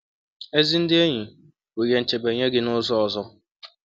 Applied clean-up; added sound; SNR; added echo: none; none; none; none.